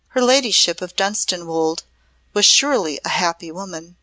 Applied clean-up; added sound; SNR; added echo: none; none; none; none.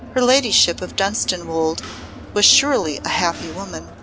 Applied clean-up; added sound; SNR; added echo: none; Mechanisms + Crowd; 15 dB; none.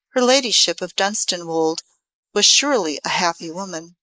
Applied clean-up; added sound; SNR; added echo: neural mask model Resemble Enhance denoiser.